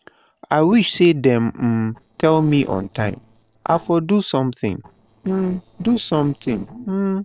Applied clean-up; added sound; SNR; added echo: neural separator model SepFormer DNS4.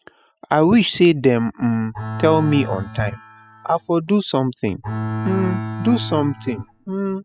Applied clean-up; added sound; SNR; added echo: classical method spectral subtraction.